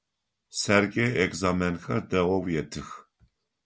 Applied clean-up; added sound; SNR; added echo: none; none; none; none.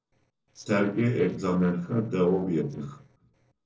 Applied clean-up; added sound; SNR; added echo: neural separator model SepFormer DNS4.